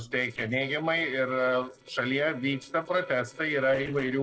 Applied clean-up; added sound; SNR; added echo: neural separator model SepFormer DNS4.